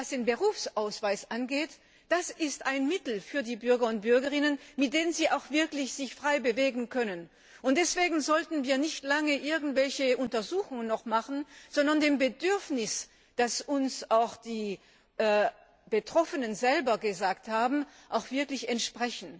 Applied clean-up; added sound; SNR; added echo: none; none; none; none.